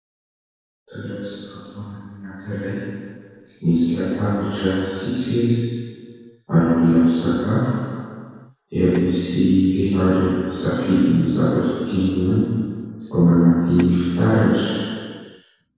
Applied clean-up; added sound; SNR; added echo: neural separator model SepFormer DNS4.